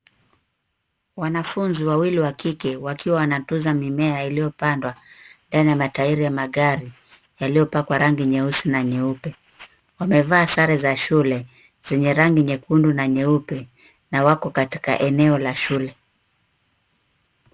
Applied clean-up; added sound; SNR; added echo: none; none; none; none.